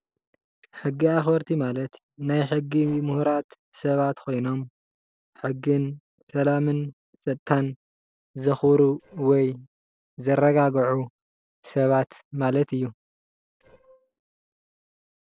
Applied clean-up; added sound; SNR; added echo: neural separator model SepFormer DNS4.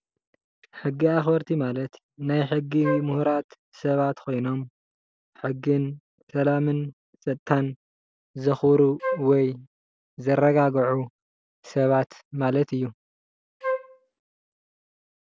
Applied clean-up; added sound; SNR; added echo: none; Wind instrument, woodwind instrument; 5 dB; none.